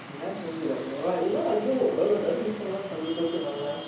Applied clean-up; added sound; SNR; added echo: none; Traffic noise, roadway noise; 12 dB; reverberation time 0.7 s.